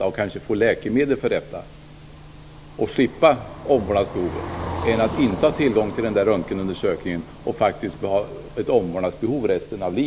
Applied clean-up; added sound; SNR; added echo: none; Car passing by; 14 dB; none.